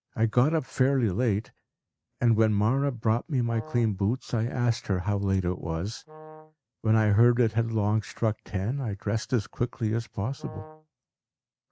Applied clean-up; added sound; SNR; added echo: neural mask model RNNoise.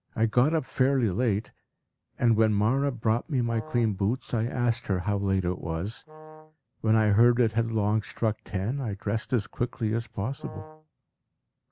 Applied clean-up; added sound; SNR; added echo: none; Brass instrument; 19 dB; none.